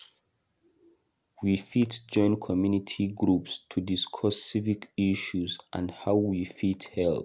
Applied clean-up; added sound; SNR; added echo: none; none; none; none.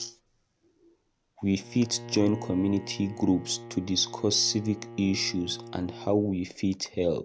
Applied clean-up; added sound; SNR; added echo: none; Bowed string instrument; 16 dB; none.